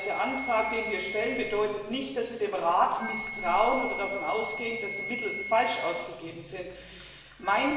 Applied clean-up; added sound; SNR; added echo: none; Wind instrument, woodwind instrument; 9 dB; reverberation time 1.3 s.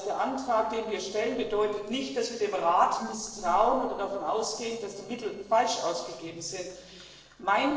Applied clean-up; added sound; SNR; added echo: neural separator model SepFormer DNS4.